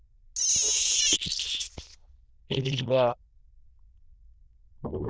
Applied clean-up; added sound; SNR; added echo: neural diffusion model UNIVERSE++.